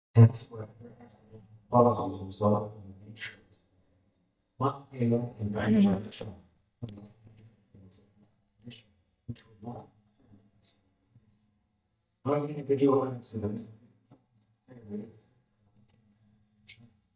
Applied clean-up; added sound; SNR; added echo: neural mask model DeepFilterNet 3.